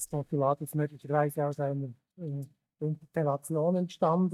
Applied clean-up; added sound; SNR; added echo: neural mask model DeepFilterNet 3.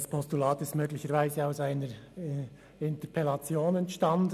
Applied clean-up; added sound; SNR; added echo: none; none; none; none.